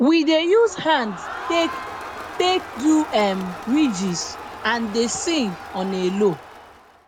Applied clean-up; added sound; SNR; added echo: none; Crowd; 13 dB; none.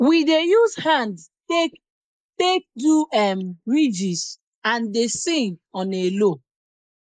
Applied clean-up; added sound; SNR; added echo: neural mask model Resemble Enhance denoiser.